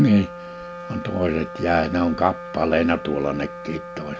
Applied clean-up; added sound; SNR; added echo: none; Wind instrument, woodwind instrument; 13 dB; none.